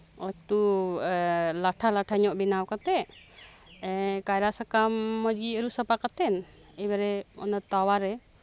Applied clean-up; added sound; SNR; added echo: none; none; none; none.